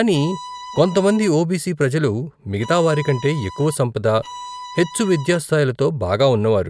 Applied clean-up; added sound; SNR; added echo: none; Bowed string instrument; 15 dB; none.